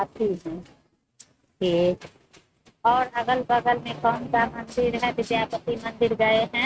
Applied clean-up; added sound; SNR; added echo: neural mask model RNNoise.